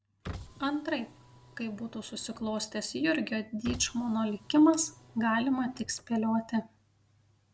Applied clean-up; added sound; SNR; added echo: none; Car; 17 dB; none.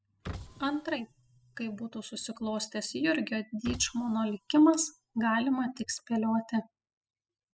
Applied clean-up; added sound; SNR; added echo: classical method spectral subtraction.